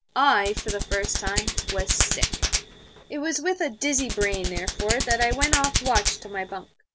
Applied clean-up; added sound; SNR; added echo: none; Hands; 1 dB; none.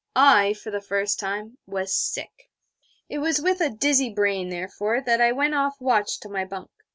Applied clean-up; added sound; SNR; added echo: none; none; none; none.